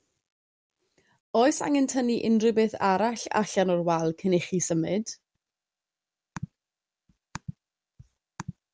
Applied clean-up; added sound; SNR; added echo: none; none; none; none.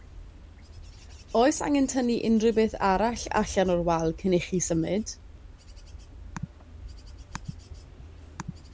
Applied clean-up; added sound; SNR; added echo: none; Wind / Bird / Insect; 15 dB; none.